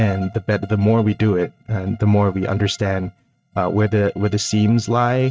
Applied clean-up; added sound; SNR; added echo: neural mask model RNNoise.